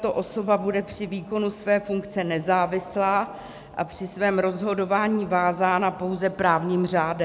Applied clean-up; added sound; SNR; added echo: none; none; none; none.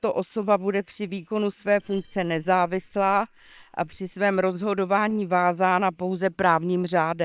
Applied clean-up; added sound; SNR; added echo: neural separator model SepFormer WHAM!.